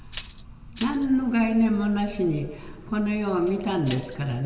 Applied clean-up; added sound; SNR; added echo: none; Tambourine; 18 dB; reverberation time 1.9 s.